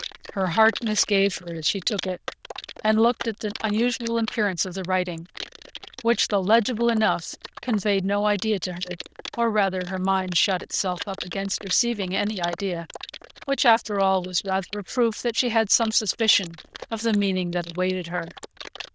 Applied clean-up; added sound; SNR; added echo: neural diffusion model UNIVERSE++.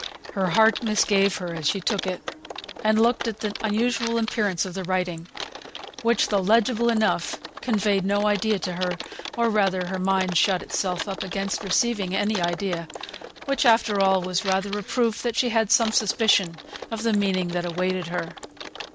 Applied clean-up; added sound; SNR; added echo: none; Typing; 12 dB; none.